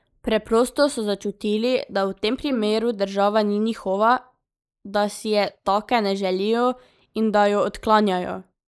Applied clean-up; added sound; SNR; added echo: neural mask model Resemble Enhance denoiser.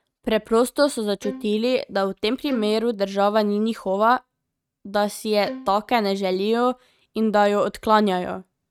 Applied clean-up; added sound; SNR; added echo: neural mask model RNNoise.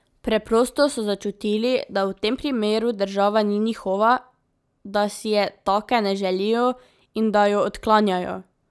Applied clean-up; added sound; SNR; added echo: none; none; none; none.